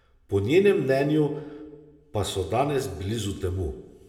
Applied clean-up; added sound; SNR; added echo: none; none; none; reverberation time 0.6 s.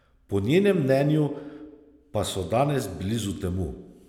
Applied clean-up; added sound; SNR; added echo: none; none; none; none.